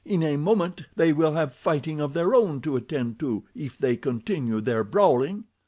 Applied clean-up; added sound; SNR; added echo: none; none; none; none.